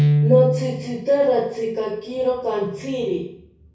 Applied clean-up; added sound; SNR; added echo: none; Guitar; 3 dB; reverberation time 0.6 s.